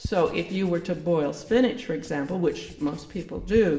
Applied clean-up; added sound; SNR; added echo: none; Writing; 18 dB; reverberation time 0.9 s.